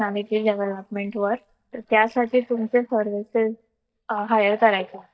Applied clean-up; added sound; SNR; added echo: neural mask model DeepFilterNet 3.